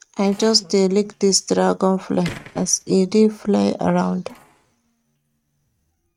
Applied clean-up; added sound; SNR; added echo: neural mask model RNNoise.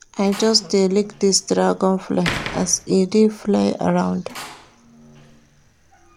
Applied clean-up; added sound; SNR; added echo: none; Slam; 16 dB; none.